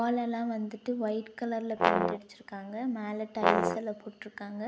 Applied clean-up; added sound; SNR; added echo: none; Brass instrument; -4 dB; none.